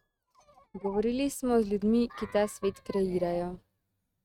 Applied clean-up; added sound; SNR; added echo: neural mask model RNNoise.